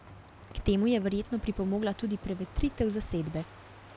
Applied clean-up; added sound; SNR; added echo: none; Crow; 19 dB; none.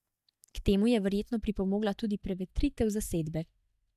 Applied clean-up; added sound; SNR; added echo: neural mask model DeepFilterNet 3.